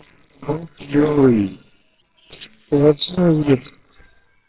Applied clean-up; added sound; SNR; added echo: neural separator model SepFormer WHAMR!.